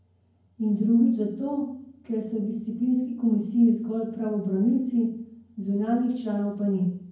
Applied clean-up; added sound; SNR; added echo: none; none; none; reverberation time 0.9 s.